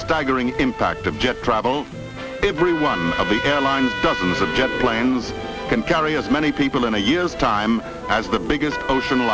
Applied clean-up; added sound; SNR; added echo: none; Trumpet; 11 dB; none.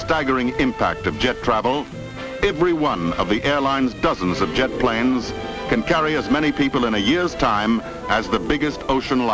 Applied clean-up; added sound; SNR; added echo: none; none; none; none.